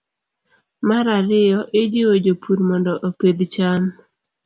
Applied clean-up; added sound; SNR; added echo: none; none; none; none.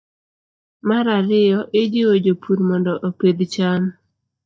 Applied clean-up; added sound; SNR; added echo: neural mask model DeepFilterNet 3.